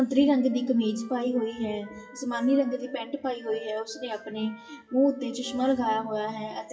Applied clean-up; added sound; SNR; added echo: classical method WPE with log-MMSE.